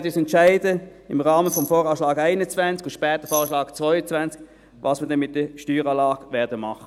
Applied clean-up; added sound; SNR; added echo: none; Glass; 9 dB; none.